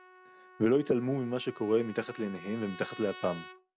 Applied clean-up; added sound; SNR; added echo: none; Trumpet; 18 dB; none.